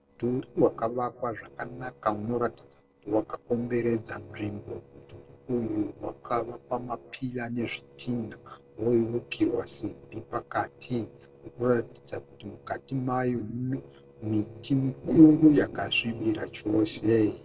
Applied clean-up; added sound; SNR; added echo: neural separator model SepFormer DNS4.